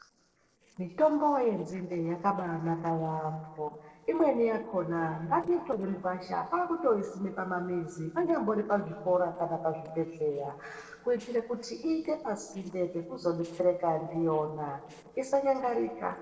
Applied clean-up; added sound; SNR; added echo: neural separator model SepFormer DNS4.